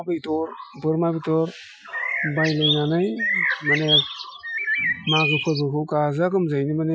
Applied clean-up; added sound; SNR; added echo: classical method Wiener filter.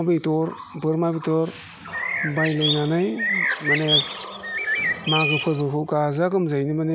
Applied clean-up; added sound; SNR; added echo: none; Bird; 1 dB; none.